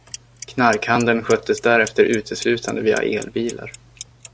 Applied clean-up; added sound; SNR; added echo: none; Clock; 19 dB; none.